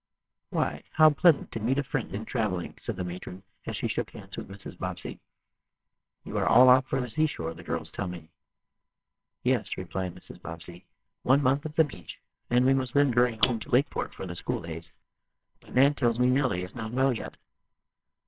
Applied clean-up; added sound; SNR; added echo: neural separator model SepFormer WHAMR!.